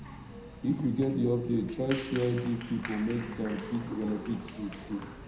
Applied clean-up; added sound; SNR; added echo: none; Applause; 11 dB; reverberation time 0.8 s.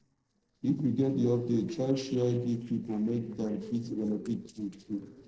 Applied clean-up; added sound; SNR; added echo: neural separator model SepFormer DNS4.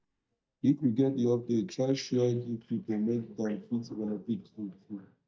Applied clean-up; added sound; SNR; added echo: neural mask model DeepFilterNet 3.